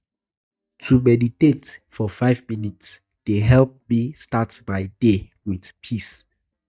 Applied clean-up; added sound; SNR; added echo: neural mask model DeepFilterNet 3.